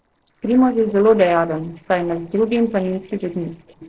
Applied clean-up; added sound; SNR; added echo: neural separator model SepFormer DNS4.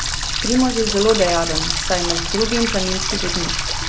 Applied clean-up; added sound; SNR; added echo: none; Water tap, faucet; 1 dB; none.